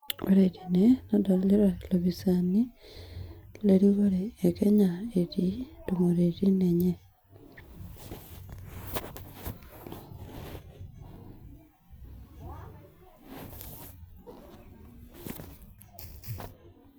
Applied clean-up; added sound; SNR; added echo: none; none; none; none.